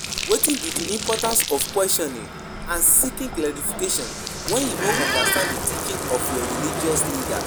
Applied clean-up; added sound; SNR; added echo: none; Squeak + Bathtub (filling or washing); 3 dB; none.